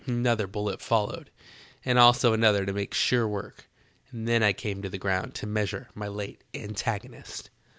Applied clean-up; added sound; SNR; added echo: none; none; none; none.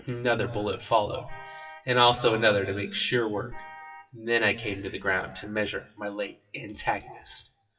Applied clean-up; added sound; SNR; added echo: classical method WPE with log-MMSE.